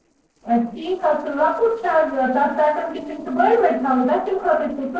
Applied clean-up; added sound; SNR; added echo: neural separator model SepFormer DNS4.